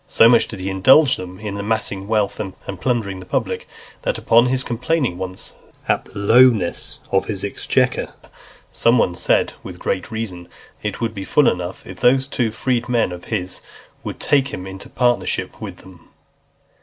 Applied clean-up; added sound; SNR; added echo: none; none; none; none.